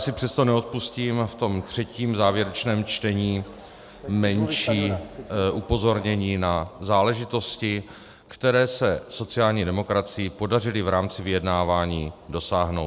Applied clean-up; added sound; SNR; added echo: none; none; none; none.